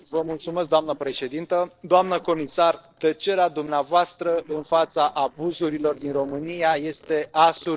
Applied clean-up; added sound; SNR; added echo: neural separator model SepFormer DNS4.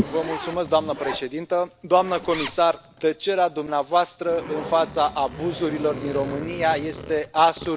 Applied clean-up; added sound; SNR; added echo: none; Zipper (clothing); 13 dB; none.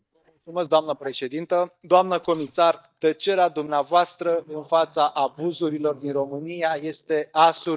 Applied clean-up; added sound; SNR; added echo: neural mask model DeepFilterNet 3.